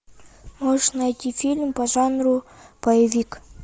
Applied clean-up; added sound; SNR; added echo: none; none; none; none.